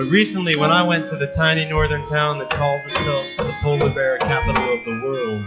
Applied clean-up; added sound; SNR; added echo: classical method log-MMSE.